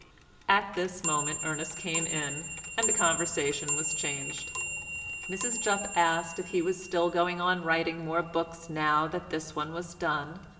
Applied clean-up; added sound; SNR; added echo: none; Clock; 4 dB; reverberation time 2.2 s.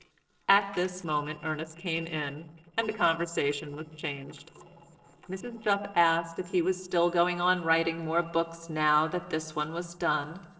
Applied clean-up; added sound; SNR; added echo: neural separator model SepFormer DNS4.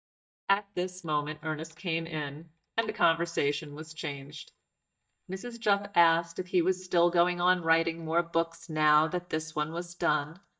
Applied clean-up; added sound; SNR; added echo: neural mask model DeepFilterNet 3.